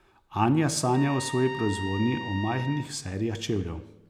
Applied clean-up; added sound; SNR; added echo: none; Trumpet; 11 dB; none.